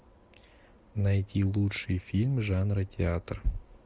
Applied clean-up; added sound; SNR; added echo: none; none; none; none.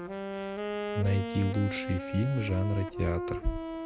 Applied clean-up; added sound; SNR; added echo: none; Wind instrument, woodwind instrument; 5 dB; none.